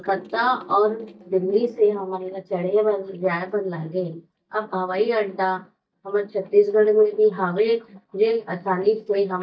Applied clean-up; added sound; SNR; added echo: neural mask model DeepFilterNet 3.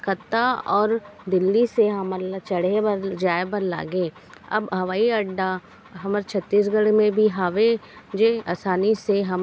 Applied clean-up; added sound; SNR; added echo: none; none; none; none.